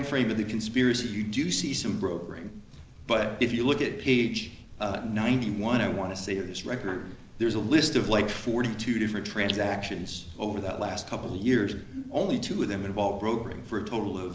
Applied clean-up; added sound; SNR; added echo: none; Accelerating, revving, vroom; 20 dB; none.